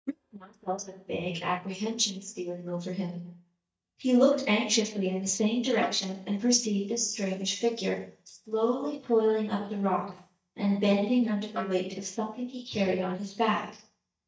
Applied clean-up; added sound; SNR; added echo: neural mask model DeepFilterNet 3.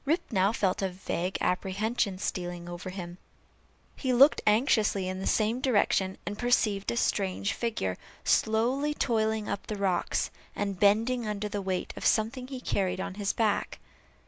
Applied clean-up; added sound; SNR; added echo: none; none; none; none.